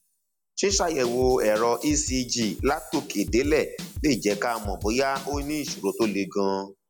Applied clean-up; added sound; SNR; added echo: none; Drum / Drum kit; 12 dB; none.